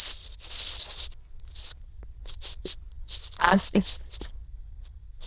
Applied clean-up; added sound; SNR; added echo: neural diffusion model UNIVERSE++.